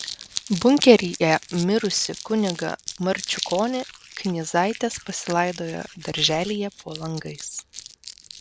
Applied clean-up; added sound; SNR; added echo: none; Crumpling, crinkling; 14 dB; none.